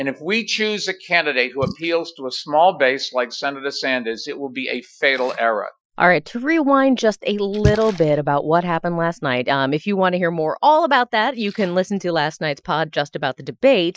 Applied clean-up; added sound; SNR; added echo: classical method Wiener filter.